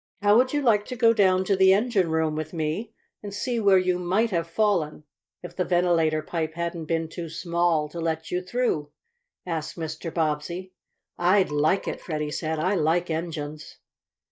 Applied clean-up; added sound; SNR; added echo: neural mask model DeepFilterNet 3.